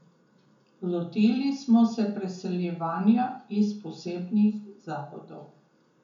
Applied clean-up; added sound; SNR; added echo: none; none; none; reverberation time 0.7 s.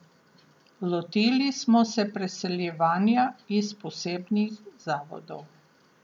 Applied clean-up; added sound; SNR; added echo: none; none; none; none.